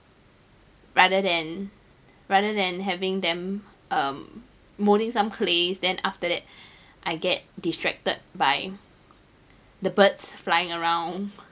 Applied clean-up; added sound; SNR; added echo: none; none; none; none.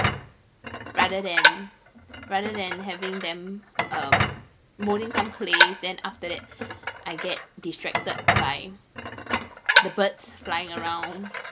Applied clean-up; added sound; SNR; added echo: none; Dishes, pots, and pans; -4 dB; none.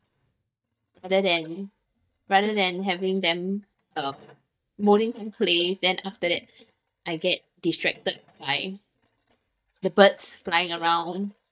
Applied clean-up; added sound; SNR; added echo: neural mask model DeepFilterNet 3.